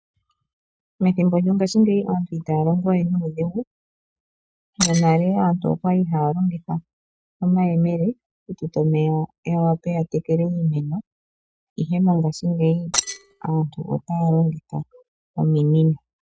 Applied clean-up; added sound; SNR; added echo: neural mask model RNNoise.